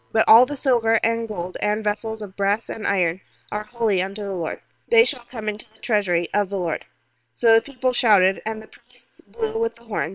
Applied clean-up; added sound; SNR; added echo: neural separator model SepFormer WHAM!.